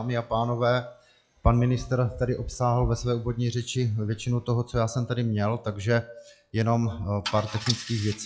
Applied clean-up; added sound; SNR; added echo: classical method log-MMSE.